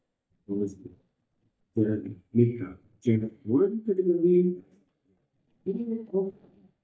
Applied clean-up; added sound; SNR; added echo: neural mask model DeepFilterNet 3.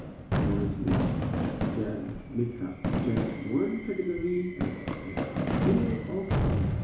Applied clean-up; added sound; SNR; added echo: none; Fireworks; -3 dB; reverberation time 0.7 s.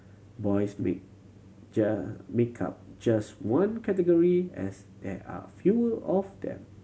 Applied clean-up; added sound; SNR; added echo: none; none; none; none.